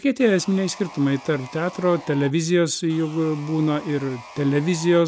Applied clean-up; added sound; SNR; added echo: none; Sawing; 19 dB; none.